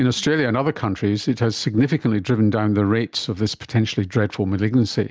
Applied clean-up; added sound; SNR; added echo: none; none; none; none.